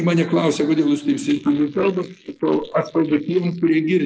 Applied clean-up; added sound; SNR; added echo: neural mask model Resemble Enhance denoiser.